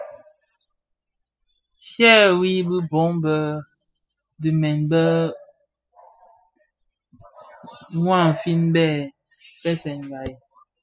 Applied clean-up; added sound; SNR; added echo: classical method spectral subtraction.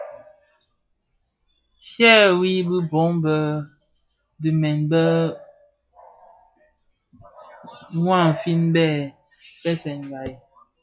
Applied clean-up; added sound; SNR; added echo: classical method log-MMSE.